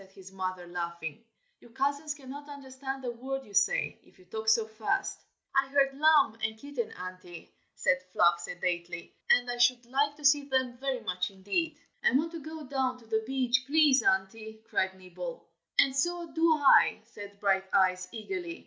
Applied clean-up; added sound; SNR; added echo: none; none; none; none.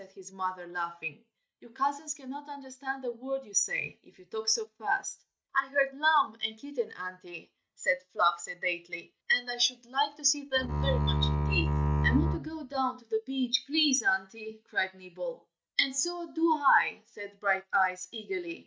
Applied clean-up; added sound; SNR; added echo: neural mask model RNNoise.